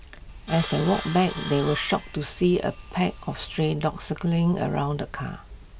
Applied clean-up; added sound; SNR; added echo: none; Sawing; 8 dB; none.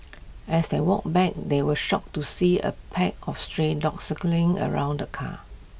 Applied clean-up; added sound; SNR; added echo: none; none; none; none.